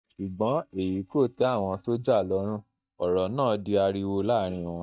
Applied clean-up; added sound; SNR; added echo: neural mask model DeepFilterNet 3.